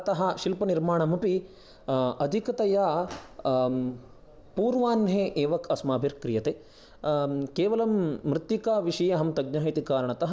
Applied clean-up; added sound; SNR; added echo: none; none; none; none.